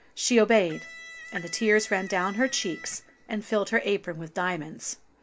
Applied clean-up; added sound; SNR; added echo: none; Electric guitar; 17 dB; none.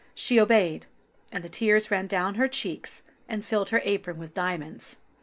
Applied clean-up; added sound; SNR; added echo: none; none; none; none.